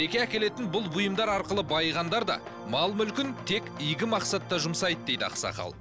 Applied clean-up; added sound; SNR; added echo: none; none; none; none.